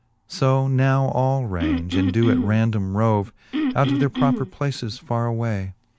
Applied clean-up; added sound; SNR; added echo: none; Cough; 2 dB; none.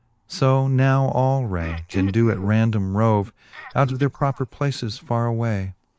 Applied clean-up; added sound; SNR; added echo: neural mask model Resemble Enhance denoiser.